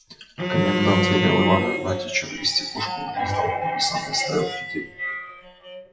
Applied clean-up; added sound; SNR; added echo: classical method WPE with log-MMSE.